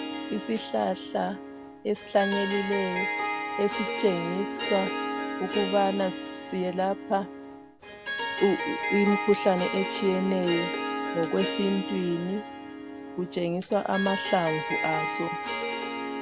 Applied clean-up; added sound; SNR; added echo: none; Harp; 4 dB; none.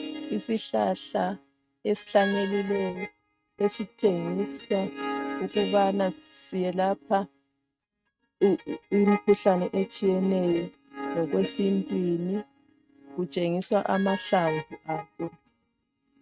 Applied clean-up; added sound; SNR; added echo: neural mask model RNNoise.